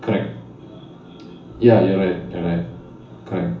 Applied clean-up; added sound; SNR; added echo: none; none; none; reverberation time 0.7 s.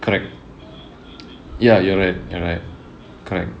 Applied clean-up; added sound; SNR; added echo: none; none; none; none.